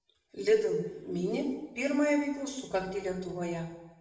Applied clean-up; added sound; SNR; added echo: none; none; none; reverberation time 0.9 s.